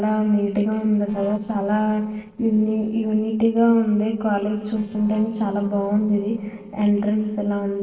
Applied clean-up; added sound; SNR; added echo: neural separator model SepFormer DNS4.